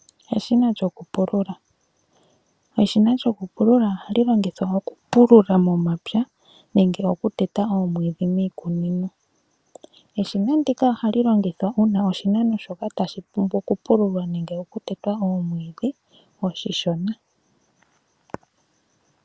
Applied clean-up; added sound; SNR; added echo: none; none; none; none.